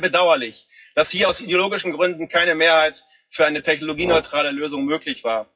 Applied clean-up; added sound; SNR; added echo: classical method WPE with log-MMSE.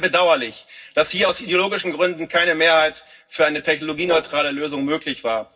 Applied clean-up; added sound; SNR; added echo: neural separator model SepFormer DNS4.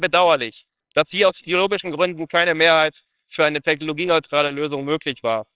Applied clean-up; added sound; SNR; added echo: neural separator model SepFormer WHAMR!.